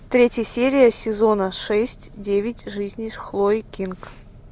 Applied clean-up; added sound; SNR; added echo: none; none; none; none.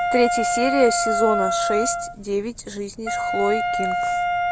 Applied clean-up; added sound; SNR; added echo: none; Wind instrument, woodwind instrument; -1 dB; none.